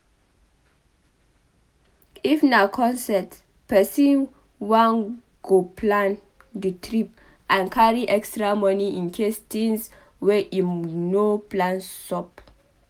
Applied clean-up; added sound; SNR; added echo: none; none; none; none.